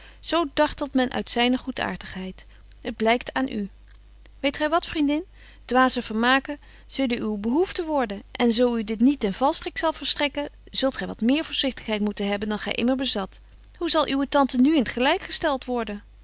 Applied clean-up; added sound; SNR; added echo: none; none; none; none.